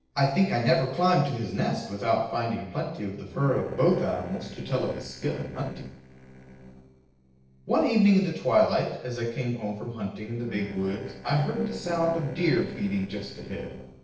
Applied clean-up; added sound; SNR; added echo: neural separator model SepFormer DNS4.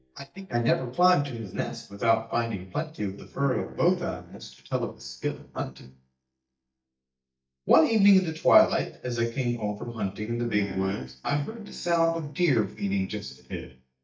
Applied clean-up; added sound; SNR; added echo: neural mask model DeepFilterNet 3.